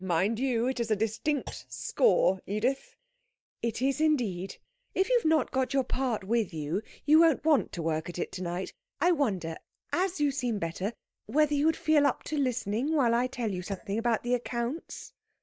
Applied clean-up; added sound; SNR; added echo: neural mask model DeepFilterNet 3.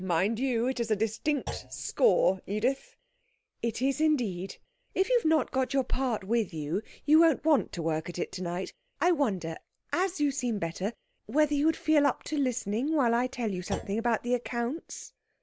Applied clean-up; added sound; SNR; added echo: none; Thump, thud; 16 dB; none.